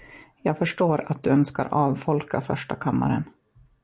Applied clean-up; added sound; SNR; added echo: none; none; none; none.